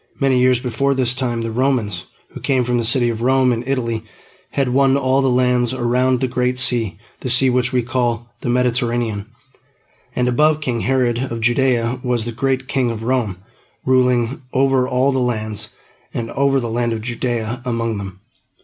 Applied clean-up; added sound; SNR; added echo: none; none; none; none.